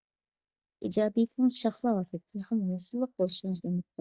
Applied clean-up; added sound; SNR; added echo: neural mask model DeepFilterNet 3.